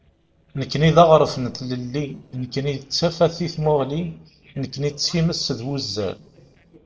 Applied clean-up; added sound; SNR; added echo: neural separator model SepFormer DNS4.